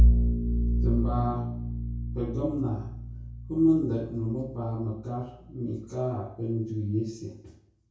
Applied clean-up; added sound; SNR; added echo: none; Bowed string instrument; -2 dB; reverberation time 0.6 s.